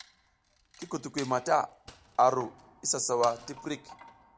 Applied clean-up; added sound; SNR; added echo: none; Wood; 19 dB; none.